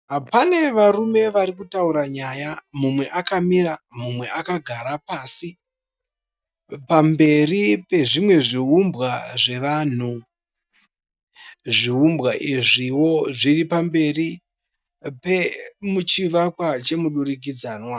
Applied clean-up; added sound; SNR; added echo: neural mask model DeepFilterNet 3.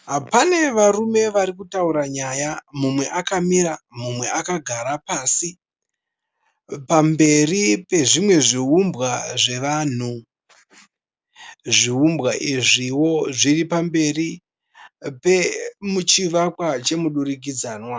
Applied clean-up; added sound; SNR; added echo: none; none; none; none.